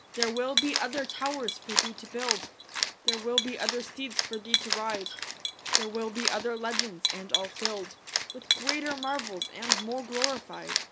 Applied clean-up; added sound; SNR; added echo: none; Cat; -3 dB; none.